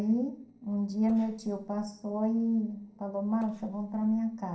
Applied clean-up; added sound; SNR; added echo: neural separator model SepFormer DNS4.